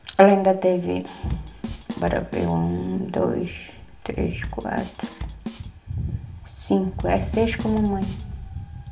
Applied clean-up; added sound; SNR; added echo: none; Bass drum / Snare drum / Drum kit; 11 dB; reverberation time 0.9 s.